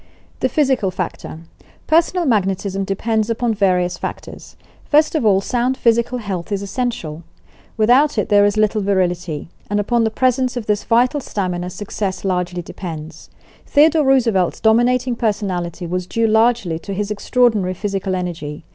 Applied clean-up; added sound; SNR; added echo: none; none; none; none.